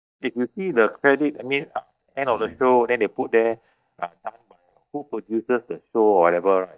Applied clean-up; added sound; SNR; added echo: neural mask model DeepFilterNet 3.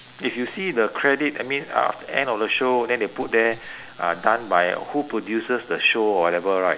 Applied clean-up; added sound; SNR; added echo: none; none; none; none.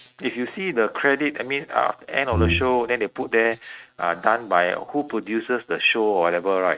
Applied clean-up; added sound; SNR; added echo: neural mask model RNNoise.